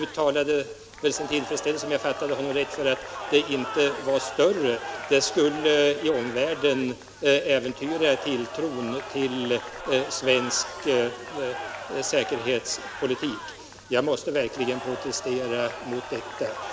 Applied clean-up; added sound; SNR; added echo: none; Crowd / Cheering; 11 dB; none.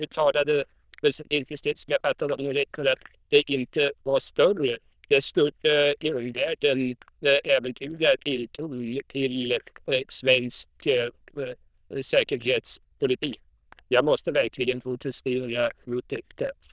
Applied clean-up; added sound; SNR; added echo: neural diffusion model UNIVERSE++.